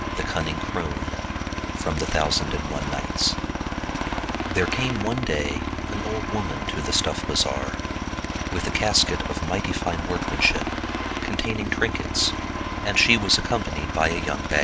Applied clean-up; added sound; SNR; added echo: none; Aircraft; 2 dB; none.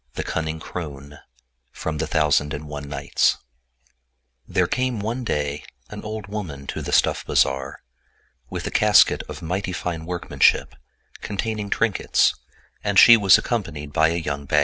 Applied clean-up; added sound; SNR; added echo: none; none; none; none.